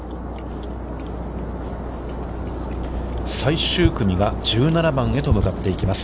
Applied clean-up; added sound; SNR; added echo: none; none; none; none.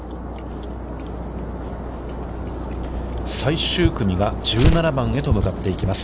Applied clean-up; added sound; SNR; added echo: none; Tearing; 1 dB; none.